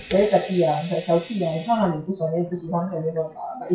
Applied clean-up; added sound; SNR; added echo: classical method WPE with log-MMSE.